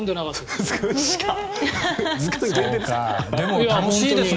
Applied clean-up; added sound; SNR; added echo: none; none; none; none.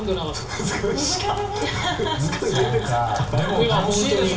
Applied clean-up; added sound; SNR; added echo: none; Rain; 12 dB; reverberation time 0.3 s.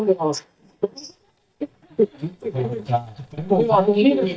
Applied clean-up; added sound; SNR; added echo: neural mask model DeepFilterNet 3.